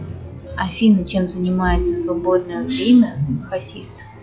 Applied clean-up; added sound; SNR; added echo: classical method log-MMSE.